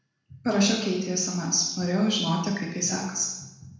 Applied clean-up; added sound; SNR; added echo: none; none; none; reverberation time 1.0 s.